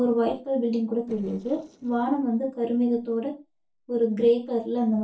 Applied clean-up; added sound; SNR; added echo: neural separator model SepFormer DNS4.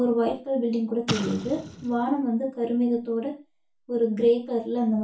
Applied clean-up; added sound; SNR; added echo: none; Explosion; 11 dB; reverberation time 0.3 s.